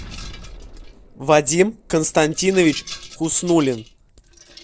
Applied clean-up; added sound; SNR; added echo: neural separator model SepFormer DNS4.